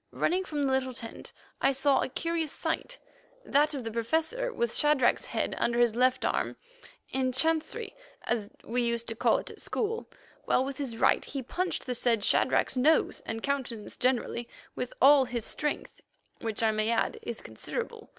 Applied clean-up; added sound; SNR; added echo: none; none; none; none.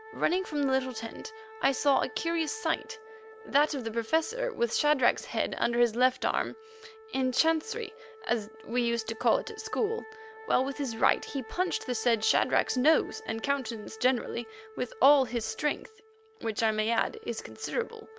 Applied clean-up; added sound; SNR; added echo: none; Wind instrument, woodwind instrument; 19 dB; none.